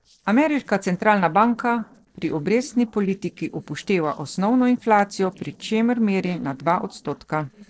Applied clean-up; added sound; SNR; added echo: neural separator model SepFormer DNS4.